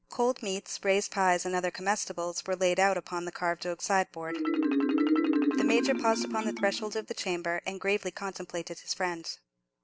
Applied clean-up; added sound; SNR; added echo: none; Marimba, xylophone; 3 dB; none.